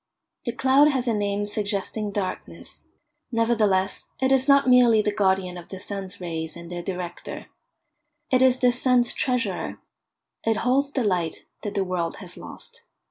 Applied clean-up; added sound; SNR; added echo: none; none; none; none.